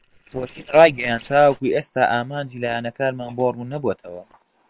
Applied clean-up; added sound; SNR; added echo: neural separator model SepFormer WHAM!.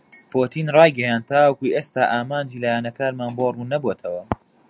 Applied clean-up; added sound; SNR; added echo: none; none; none; none.